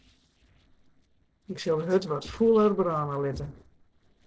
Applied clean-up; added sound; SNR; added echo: neural separator model SepFormer DNS4.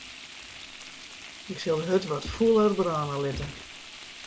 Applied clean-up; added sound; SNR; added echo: none; Frying (food) + Gunshot, gunfire; 13 dB; none.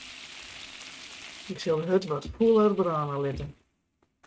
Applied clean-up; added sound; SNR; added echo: neural mask model RNNoise.